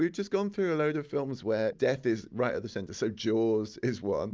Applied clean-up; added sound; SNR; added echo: none; none; none; none.